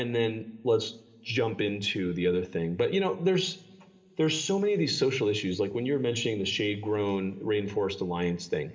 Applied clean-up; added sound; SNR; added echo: none; none; none; reverberation time 1.7 s.